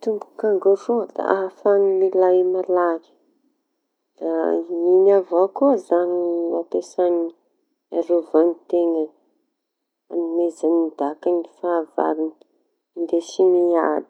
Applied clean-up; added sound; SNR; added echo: none; none; none; none.